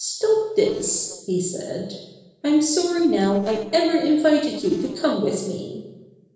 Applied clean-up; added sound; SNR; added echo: neural separator model SepFormer DNS4.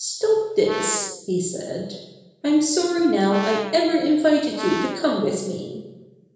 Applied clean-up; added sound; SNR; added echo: none; Brass instrument; 10 dB; reverberation time 1.1 s.